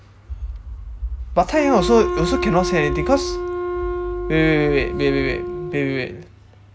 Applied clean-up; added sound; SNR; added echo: none; Wind instrument, woodwind instrument; 5 dB; none.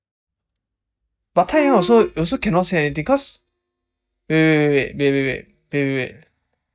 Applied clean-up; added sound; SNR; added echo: neural mask model DeepFilterNet 3.